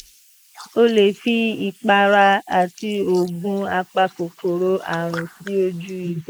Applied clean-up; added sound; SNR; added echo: neural mask model Resemble Enhance denoiser.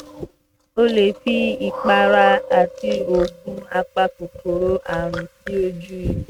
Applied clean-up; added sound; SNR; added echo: neural mask model RNNoise.